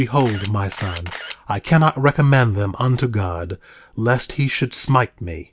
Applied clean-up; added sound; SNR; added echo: none; Camera; 13 dB; none.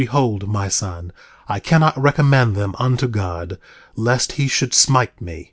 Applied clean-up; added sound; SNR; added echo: none; none; none; none.